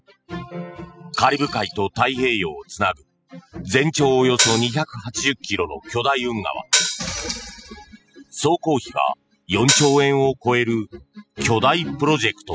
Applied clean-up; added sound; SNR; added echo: classical method spectral subtraction.